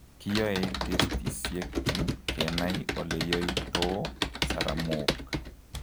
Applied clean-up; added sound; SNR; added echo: none; Computer keyboard; -2 dB; none.